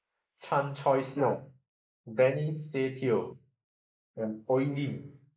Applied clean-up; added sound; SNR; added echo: neural mask model Resemble Enhance denoiser.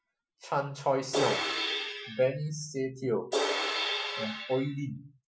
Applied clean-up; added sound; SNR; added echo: classical method Wiener filter.